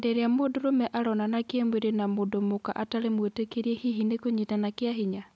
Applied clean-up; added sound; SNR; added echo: none; none; none; none.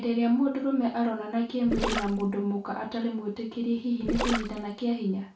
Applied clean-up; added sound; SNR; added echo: none; Gurgling; 5 dB; reverberation time 0.3 s.